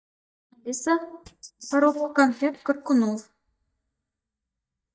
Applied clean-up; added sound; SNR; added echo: neural mask model DeepFilterNet 3.